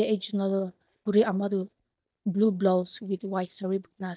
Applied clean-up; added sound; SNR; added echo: neural mask model DeepFilterNet 3.